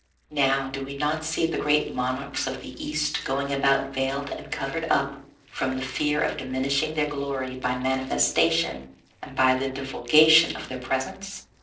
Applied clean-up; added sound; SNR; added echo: neural separator model SepFormer DNS4.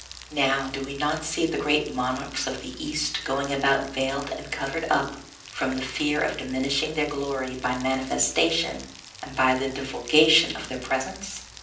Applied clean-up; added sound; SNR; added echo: none; Rain; 18 dB; reverberation time 0.6 s.